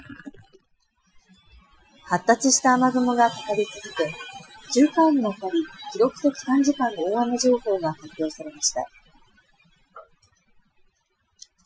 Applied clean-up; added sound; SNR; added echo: classical method Wiener filter.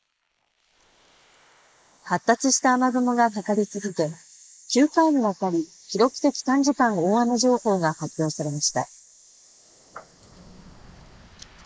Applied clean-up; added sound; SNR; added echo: neural mask model Resemble Enhance denoiser.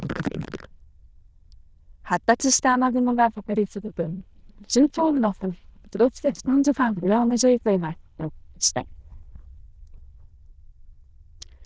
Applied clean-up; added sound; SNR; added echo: neural diffusion model UNIVERSE++.